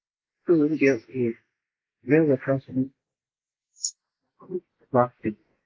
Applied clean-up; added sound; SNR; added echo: neural mask model Resemble Enhance denoiser.